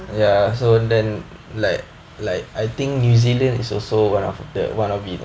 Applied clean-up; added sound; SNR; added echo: none; none; none; none.